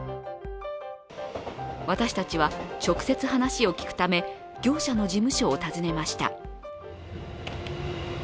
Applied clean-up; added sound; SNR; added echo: none; none; none; none.